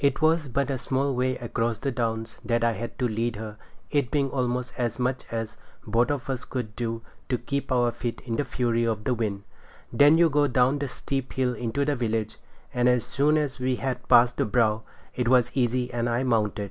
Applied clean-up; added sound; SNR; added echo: none; none; none; none.